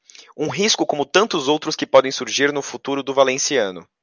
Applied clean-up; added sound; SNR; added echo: none; none; none; none.